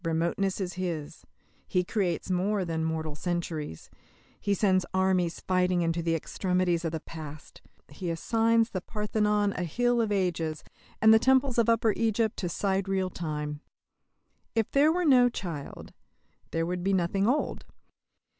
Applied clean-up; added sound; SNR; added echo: none; none; none; none.